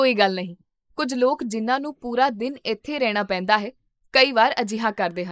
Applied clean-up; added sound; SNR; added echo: neural mask model Resemble Enhance denoiser.